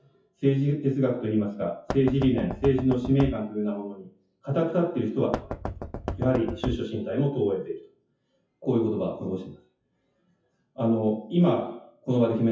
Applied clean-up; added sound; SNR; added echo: classical method WPE with log-MMSE.